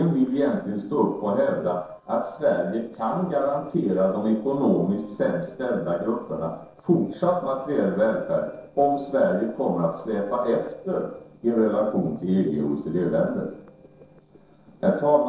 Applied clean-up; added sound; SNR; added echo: neural separator model SepFormer DNS4.